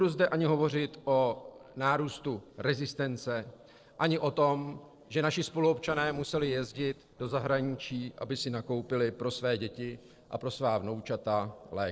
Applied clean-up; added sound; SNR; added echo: neural separator model SepFormer DNS4.